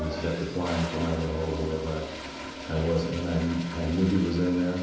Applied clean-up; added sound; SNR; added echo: none; Toilet flush; 10 dB; reverberation time 1.0 s.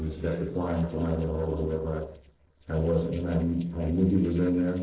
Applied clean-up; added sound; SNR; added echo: neural separator model SepFormer DNS4.